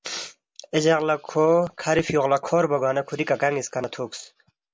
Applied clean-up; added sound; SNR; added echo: none; none; none; none.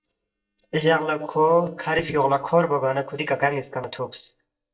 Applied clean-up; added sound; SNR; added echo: neural mask model DeepFilterNet 3.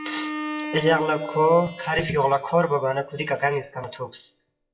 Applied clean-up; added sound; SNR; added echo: classical method WPE with log-MMSE.